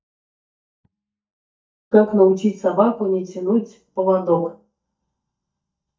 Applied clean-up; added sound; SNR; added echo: neural mask model DeepFilterNet 3.